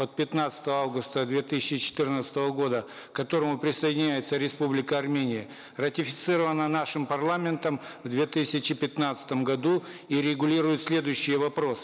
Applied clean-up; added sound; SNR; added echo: none; none; none; none.